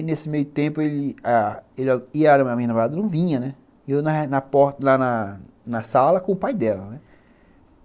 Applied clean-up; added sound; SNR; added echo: none; none; none; none.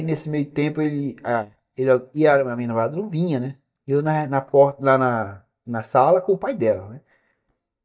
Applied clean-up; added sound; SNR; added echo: neural mask model DeepFilterNet 3.